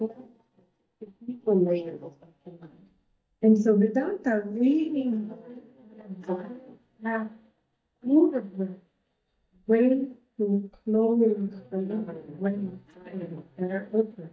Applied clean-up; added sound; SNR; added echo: neural mask model DeepFilterNet 3.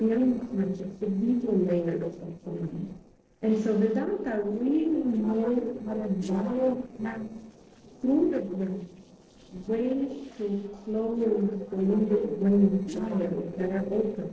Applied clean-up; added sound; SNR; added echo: neural separator model SepFormer DNS4.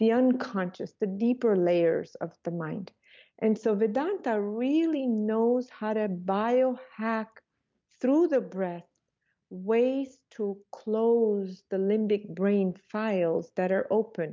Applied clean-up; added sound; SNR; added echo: none; none; none; none.